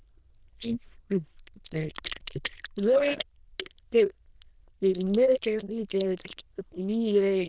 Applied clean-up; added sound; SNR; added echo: neural diffusion model UNIVERSE++.